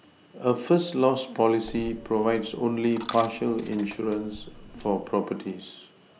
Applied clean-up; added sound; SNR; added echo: none; Coin (dropping); 17 dB; none.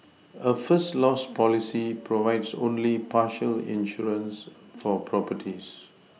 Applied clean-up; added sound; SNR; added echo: none; none; none; none.